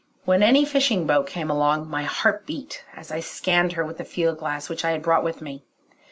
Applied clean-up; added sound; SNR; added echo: none; none; none; none.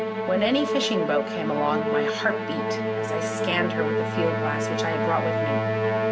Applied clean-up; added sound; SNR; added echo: none; Musical instrument; -2 dB; none.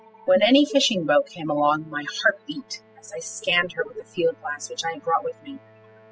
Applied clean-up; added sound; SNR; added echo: classical method spectral subtraction.